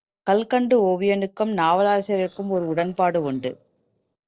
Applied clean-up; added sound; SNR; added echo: neural separator model SepFormer DNS4.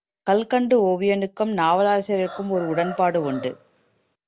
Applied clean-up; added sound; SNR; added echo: none; Chicken, rooster; 15 dB; none.